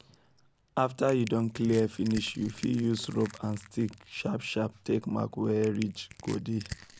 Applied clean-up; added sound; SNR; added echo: none; Crushing; 19 dB; none.